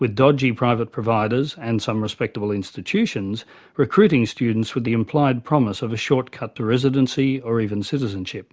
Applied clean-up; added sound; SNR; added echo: none; none; none; none.